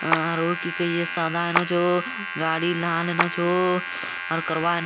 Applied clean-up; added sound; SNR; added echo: none; Domestic sounds, home sounds + Clapping; 4 dB; none.